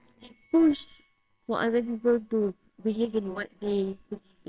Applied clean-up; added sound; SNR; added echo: neural separator model SepFormer WHAMR!.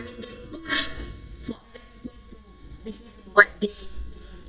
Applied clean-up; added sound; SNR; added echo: neural mask model DeepFilterNet 3.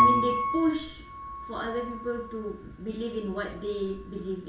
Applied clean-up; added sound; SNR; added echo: none; Piano; -1 dB; reverberation time 0.4 s.